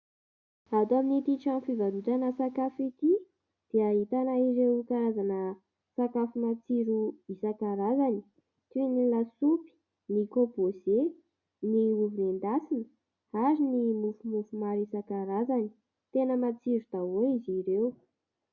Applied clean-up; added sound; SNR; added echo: none; none; none; none.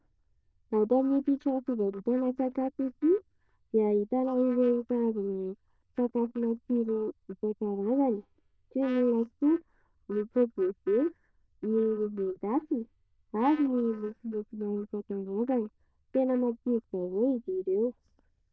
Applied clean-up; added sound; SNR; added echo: neural diffusion model UNIVERSE++.